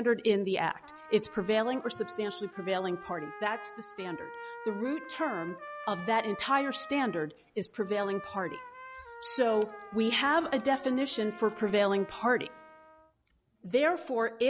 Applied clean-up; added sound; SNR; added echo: none; Trumpet; 15 dB; none.